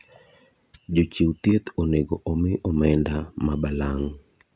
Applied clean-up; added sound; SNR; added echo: none; none; none; none.